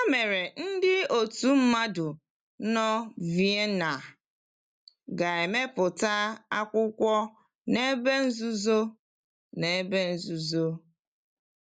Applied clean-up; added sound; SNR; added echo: none; none; none; none.